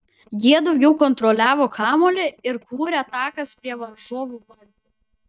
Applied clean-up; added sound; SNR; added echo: neural mask model DeepFilterNet 3.